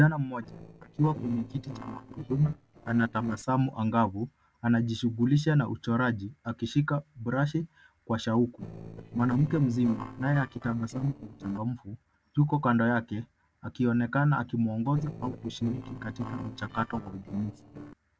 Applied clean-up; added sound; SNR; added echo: neural separator model SepFormer DNS4.